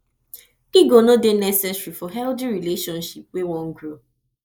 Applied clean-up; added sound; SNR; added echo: neural mask model Resemble Enhance denoiser.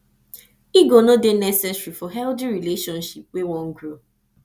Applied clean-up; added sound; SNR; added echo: none; none; none; none.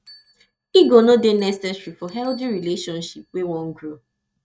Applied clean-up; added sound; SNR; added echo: neural mask model RNNoise.